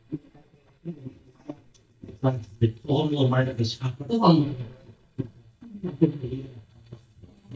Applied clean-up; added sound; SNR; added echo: neural mask model DeepFilterNet 3.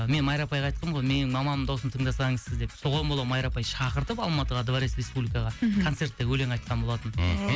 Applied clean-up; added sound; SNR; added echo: none; none; none; none.